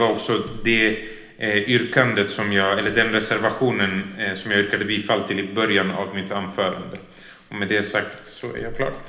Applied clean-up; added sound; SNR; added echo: none; Fire; 19 dB; reverberation time 1.0 s.